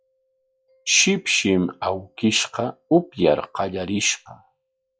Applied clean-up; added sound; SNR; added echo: classical method log-MMSE.